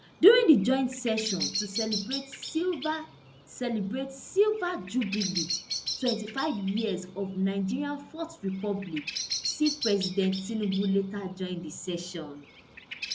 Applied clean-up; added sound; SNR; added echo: none; Bird vocalization, bird call, bird song; 10 dB; none.